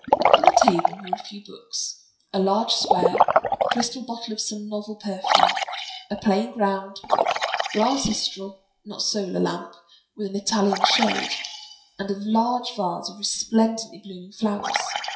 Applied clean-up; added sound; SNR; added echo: classical method WPE with log-MMSE.